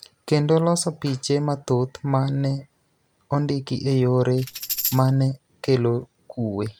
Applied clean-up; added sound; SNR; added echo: none; Tambourine; 7 dB; none.